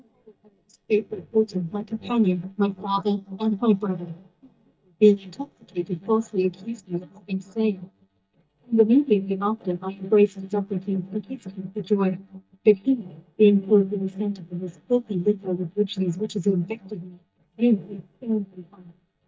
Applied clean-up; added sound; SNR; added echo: neural mask model DeepFilterNet 3.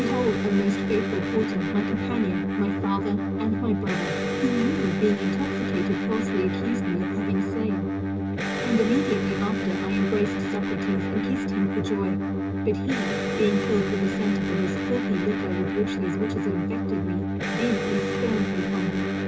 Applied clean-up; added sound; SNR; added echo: none; Electric guitar; -1 dB; reverberation time 0.2 s.